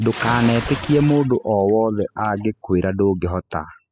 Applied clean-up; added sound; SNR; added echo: classical method spectral subtraction.